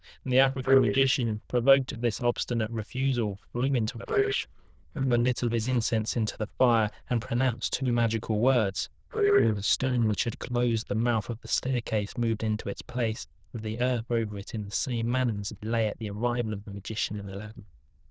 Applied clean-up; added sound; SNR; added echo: neural diffusion model UNIVERSE++.